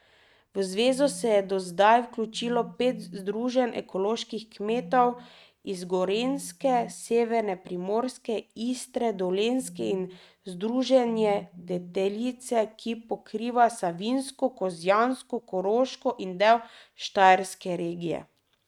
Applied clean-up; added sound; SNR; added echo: neural mask model RNNoise.